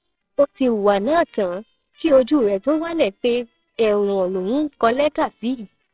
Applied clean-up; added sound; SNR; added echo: neural separator model SepFormer WHAMR!.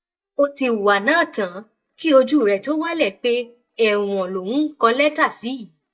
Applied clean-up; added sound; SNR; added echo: neural mask model DeepFilterNet 3.